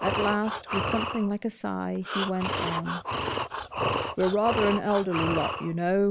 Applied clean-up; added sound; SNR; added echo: none; Breathing; 3 dB; none.